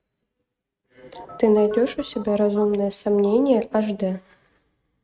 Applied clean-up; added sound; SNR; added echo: neural mask model RNNoise.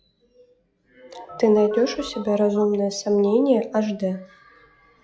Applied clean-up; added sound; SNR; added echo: classical method log-MMSE.